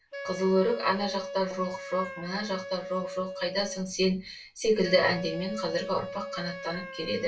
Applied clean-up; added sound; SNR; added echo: none; Wind instrument, woodwind instrument; 10 dB; reverberation time 0.2 s.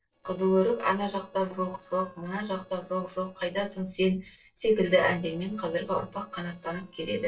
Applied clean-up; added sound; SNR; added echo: neural separator model SepFormer DNS4.